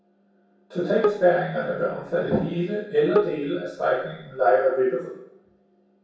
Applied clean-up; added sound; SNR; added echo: none; Bowed string instrument; 6 dB; reverberation time 0.7 s.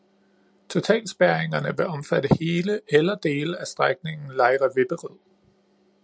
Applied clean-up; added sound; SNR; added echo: none; none; none; none.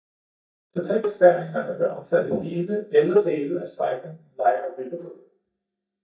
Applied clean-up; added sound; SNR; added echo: neural mask model DeepFilterNet 3.